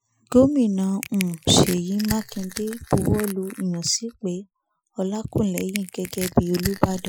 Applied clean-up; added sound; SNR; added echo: classical method Wiener filter.